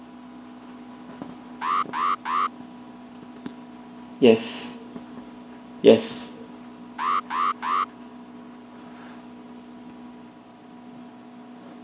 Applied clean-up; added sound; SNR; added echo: none; Alarm; 2 dB; reverberation time 1.8 s.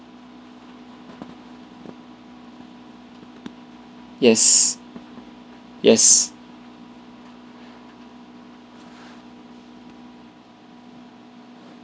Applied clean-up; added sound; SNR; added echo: none; none; none; none.